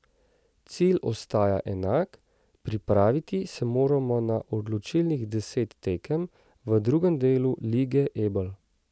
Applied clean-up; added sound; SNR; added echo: none; none; none; none.